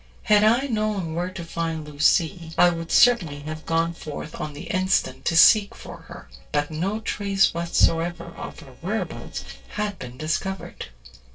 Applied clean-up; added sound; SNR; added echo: neural separator model SepFormer DNS4.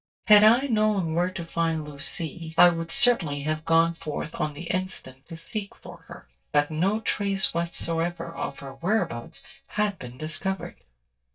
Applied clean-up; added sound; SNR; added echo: neural mask model DeepFilterNet 3.